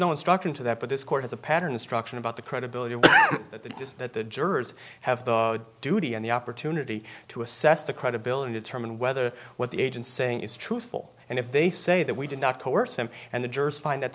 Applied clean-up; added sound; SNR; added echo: none; none; none; none.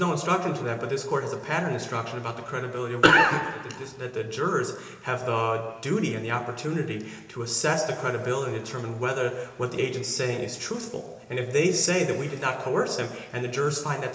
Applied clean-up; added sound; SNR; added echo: none; none; none; reverberation time 1.4 s.